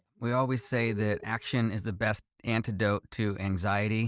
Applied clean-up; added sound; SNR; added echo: neural mask model DeepFilterNet 3.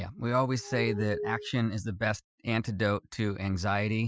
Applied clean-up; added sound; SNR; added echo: classical method Wiener filter.